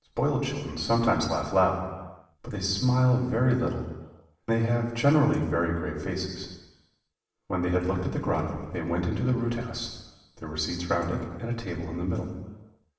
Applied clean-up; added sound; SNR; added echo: none; none; none; reverberation time 1.1 s.